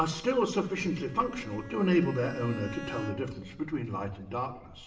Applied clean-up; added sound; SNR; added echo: none; Bowed string instrument; 14 dB; reverberation time 1.2 s.